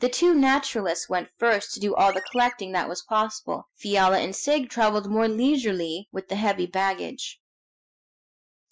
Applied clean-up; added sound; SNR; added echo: classical method Wiener filter.